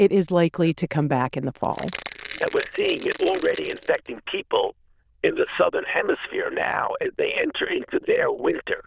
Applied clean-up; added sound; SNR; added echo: neural diffusion model UNIVERSE++.